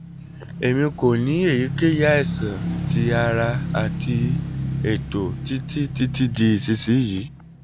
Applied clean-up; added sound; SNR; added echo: none; Motorcycle / Engine; 5 dB; none.